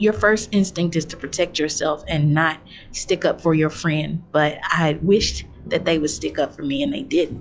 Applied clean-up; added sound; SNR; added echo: classical method log-MMSE.